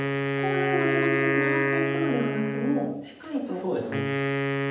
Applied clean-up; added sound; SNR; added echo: none; Wind instrument, woodwind instrument; -3 dB; reverberation time 0.9 s.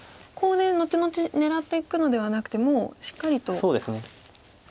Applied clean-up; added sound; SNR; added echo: none; none; none; none.